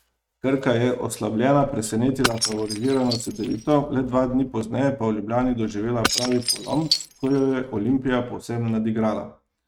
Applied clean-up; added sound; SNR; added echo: neural mask model RNNoise.